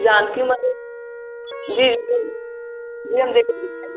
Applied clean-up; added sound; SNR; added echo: none; Wind instrument, woodwind instrument + Plucked string instrument; 12 dB; none.